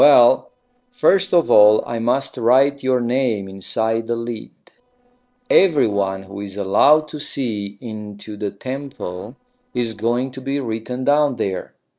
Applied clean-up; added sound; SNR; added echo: neural separator model SepFormer DNS4.